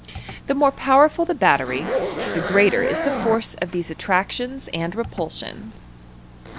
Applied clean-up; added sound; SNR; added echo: none; Zipper (clothing); 8 dB; none.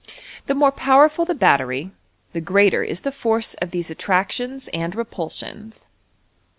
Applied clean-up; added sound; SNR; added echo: none; none; none; none.